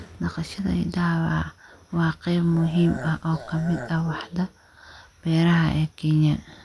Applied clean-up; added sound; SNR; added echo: none; Burping, eructation; 14 dB; none.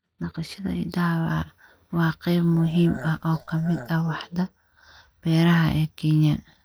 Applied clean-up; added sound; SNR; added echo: neural mask model DeepFilterNet 3.